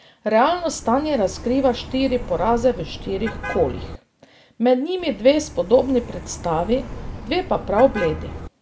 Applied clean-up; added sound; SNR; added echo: none; Car passing by; 12 dB; none.